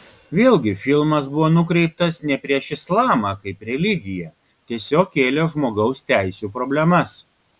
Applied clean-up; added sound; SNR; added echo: none; none; none; none.